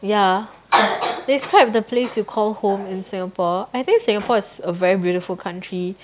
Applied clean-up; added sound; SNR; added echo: none; none; none; none.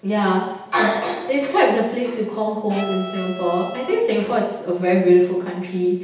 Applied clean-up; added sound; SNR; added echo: none; Bowed string instrument; 14 dB; reverberation time 0.9 s.